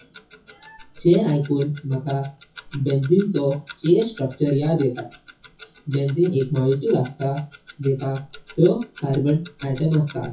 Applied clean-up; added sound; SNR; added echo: classical method WPE with log-MMSE.